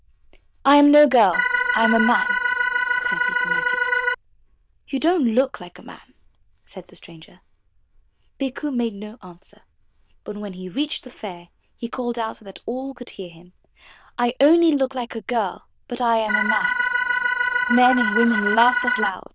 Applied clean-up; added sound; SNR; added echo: neural diffusion model UNIVERSE++.